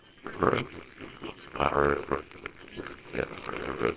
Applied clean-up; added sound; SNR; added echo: neural separator model SepFormer WHAMR!.